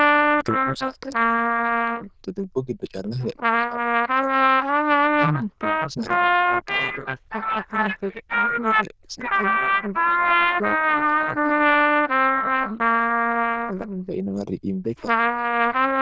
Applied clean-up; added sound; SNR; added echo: neural diffusion model UNIVERSE++.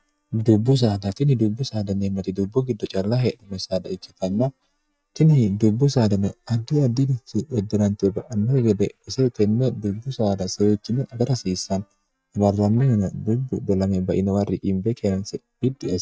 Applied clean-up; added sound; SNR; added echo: neural mask model DeepFilterNet 3.